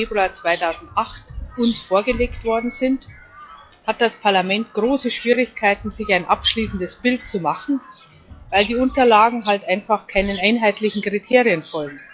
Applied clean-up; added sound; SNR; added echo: classical method log-MMSE.